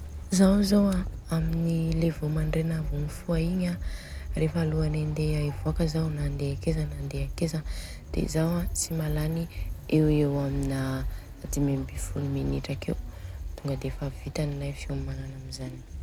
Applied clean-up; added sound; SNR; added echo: none; none; none; none.